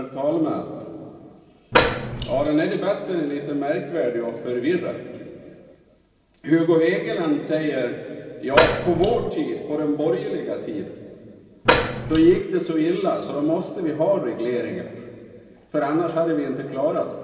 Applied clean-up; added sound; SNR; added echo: none; Door; -2 dB; reverberation time 2.4 s.